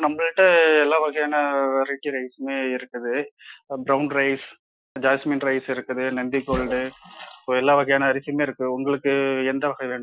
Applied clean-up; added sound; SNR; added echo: classical method Wiener filter.